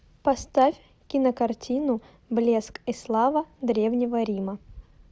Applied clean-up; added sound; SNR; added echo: none; none; none; none.